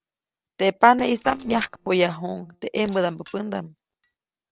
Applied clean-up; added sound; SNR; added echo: neural separator model SepFormer DNS4.